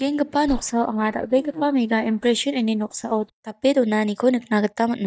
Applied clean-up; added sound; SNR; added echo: neural mask model DeepFilterNet 3.